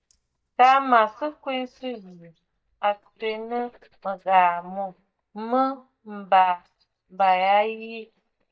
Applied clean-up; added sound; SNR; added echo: neural mask model DeepFilterNet 3.